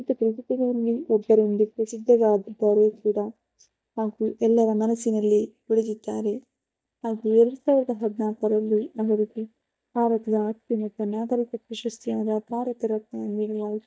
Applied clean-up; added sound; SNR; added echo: neural mask model DeepFilterNet 3.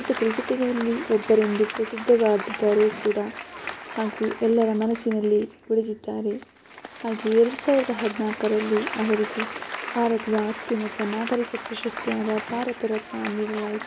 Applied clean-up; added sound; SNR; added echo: none; Applause; 11 dB; none.